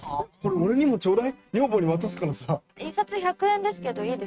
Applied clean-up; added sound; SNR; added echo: neural mask model RNNoise.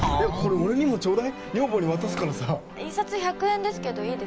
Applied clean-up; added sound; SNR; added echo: none; Shatter; 13 dB; none.